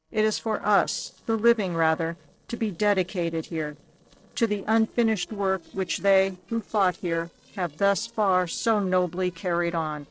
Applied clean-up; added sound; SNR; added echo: neural separator model SepFormer DNS4.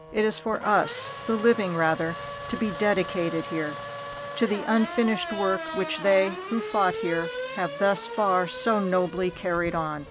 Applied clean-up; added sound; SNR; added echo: none; Race car, auto racing / Accelerating, revving, vroom; 10 dB; none.